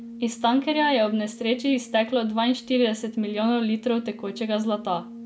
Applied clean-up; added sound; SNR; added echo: none; Brass instrument; 16 dB; none.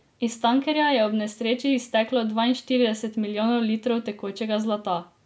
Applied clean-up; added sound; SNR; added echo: none; none; none; none.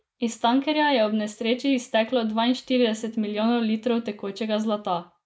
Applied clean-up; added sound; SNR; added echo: neural mask model Resemble Enhance denoiser.